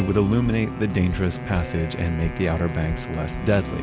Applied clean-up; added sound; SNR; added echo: none; Wind instrument, woodwind instrument; 14 dB; none.